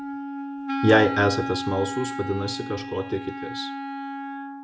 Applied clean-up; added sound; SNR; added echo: none; Wind instrument, woodwind instrument; 5 dB; none.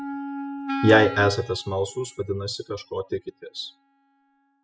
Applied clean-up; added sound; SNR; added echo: classical method spectral subtraction.